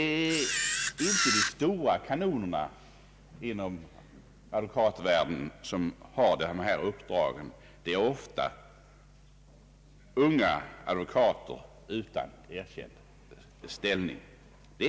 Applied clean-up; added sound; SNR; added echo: none; Camera; -2 dB; none.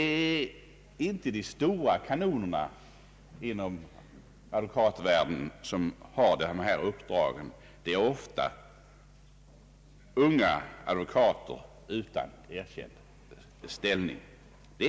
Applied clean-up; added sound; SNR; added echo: none; none; none; none.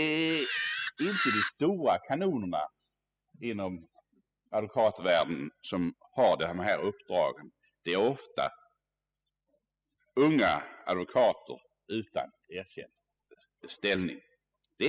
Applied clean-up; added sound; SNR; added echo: classical method spectral subtraction.